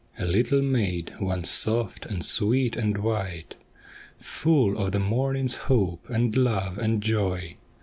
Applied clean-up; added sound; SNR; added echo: none; none; none; none.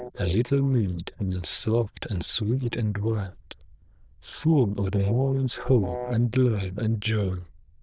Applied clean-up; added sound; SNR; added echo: neural diffusion model UNIVERSE++.